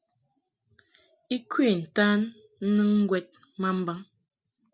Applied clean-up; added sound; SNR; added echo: none; none; none; none.